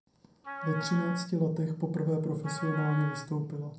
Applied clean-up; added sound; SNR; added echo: none; Wind instrument, woodwind instrument; 10 dB; reverberation time 0.5 s.